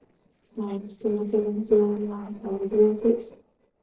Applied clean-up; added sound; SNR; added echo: neural separator model SepFormer DNS4.